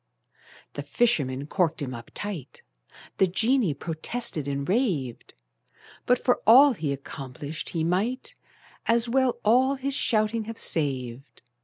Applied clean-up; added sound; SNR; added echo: none; none; none; none.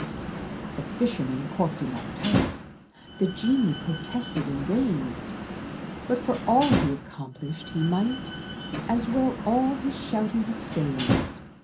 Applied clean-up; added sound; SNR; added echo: none; Slam; 4 dB; reverberation time 0.3 s.